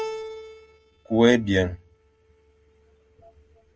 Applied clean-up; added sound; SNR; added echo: neural separator model SepFormer DNS4.